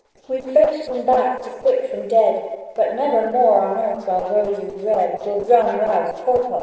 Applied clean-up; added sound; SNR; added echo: neural separator model SepFormer DNS4.